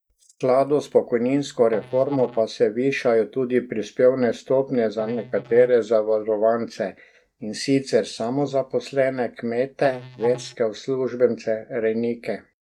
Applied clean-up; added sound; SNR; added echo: neural mask model DeepFilterNet 3.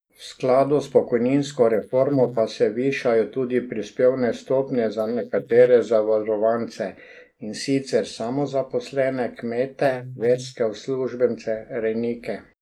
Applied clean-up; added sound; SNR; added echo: neural mask model Resemble Enhance denoiser.